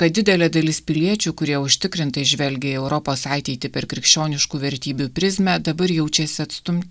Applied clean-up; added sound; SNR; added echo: none; none; none; none.